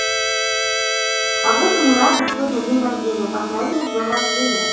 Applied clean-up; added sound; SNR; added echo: none; Keyboard (musical); 0 dB; reverberation time 0.7 s.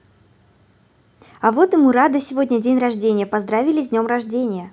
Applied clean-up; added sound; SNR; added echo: none; none; none; none.